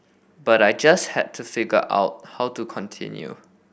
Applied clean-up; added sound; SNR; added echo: none; none; none; none.